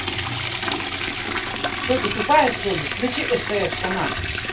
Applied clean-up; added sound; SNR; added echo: none; Liquid; 0 dB; reverberation time 0.2 s.